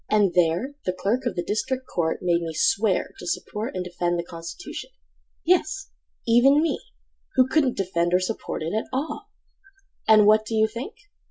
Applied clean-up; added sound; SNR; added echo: none; none; none; none.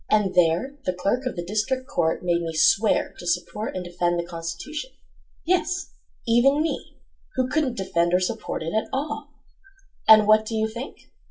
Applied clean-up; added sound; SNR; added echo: none; none; none; reverberation time 0.2 s.